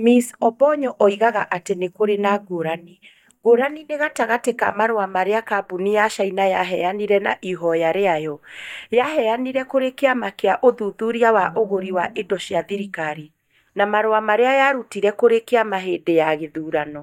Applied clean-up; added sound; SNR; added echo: neural mask model DeepFilterNet 3.